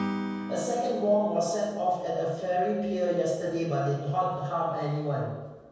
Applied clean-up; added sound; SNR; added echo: none; Acoustic guitar / Strum; 12 dB; reverberation time 1.2 s.